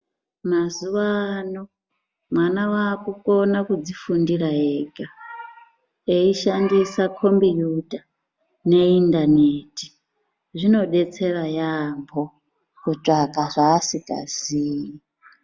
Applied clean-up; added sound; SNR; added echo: none; none; none; none.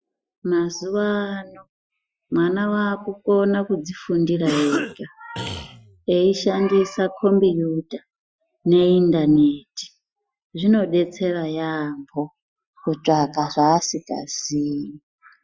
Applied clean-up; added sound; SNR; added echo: classical method Wiener filter.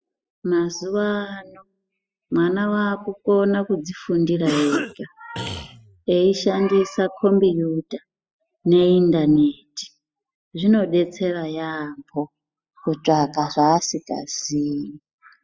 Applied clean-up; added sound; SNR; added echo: classical method spectral subtraction.